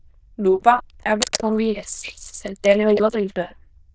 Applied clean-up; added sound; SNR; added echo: neural diffusion model UNIVERSE++.